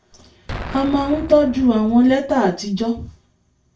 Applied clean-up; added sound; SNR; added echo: none; Explosion; 15 dB; reverberation time 0.3 s.